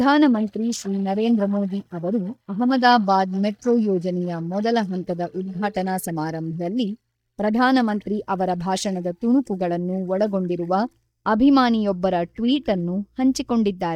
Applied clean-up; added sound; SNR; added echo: neural mask model DeepFilterNet 3.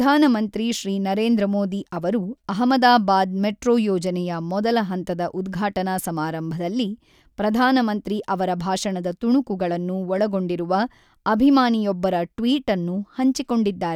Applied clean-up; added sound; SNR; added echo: none; none; none; none.